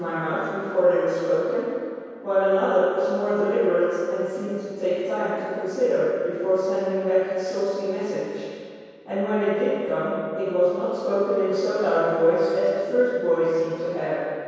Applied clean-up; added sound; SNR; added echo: none; none; none; reverberation time 2.2 s.